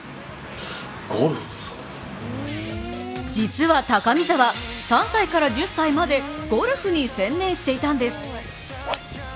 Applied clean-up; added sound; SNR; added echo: none; none; none; none.